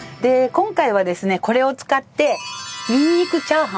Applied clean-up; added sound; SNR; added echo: none; none; none; none.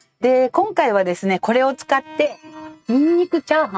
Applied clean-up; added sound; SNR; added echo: neural mask model RNNoise.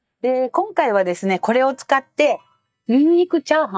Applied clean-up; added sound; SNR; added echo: neural mask model DeepFilterNet 3.